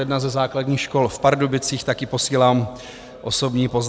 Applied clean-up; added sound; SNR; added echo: none; none; none; none.